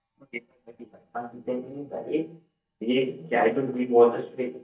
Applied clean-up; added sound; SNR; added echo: neural mask model DeepFilterNet 3.